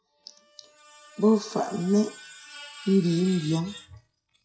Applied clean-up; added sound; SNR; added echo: classical method WPE with log-MMSE.